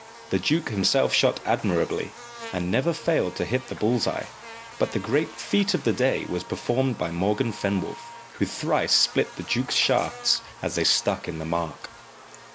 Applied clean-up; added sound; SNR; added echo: none; Buzz; 17 dB; none.